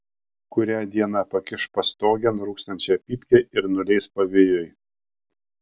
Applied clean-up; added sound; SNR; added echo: none; none; none; none.